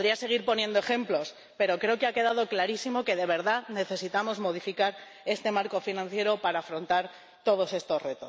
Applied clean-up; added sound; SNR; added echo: none; none; none; none.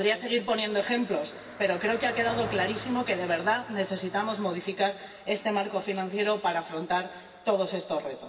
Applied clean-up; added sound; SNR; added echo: none; Car passing by; 17 dB; reverberation time 2.2 s.